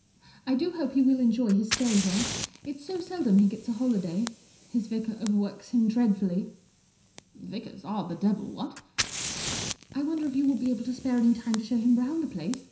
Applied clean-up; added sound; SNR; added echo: none; Fire; 12 dB; reverberation time 0.5 s.